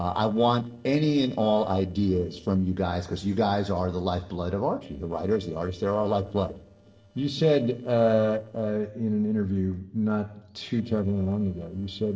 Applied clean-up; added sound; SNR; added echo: neural separator model SepFormer DNS4.